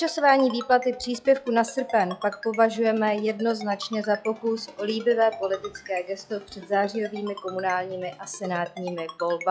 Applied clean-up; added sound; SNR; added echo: classical method log-MMSE.